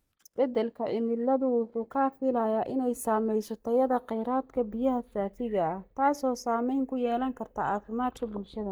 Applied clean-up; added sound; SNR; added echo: neural mask model DeepFilterNet 3.